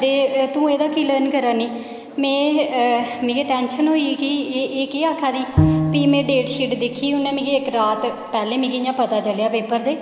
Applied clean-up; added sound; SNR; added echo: none; Bowed string instrument; 4 dB; none.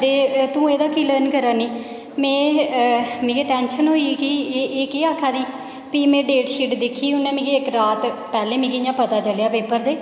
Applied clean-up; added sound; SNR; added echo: none; none; none; none.